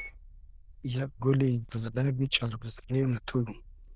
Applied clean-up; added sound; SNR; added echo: neural diffusion model UNIVERSE++.